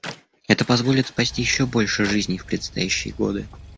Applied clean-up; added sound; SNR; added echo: none; Engine + Clapping; 17 dB; none.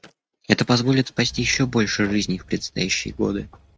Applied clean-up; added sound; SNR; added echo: neural mask model RNNoise.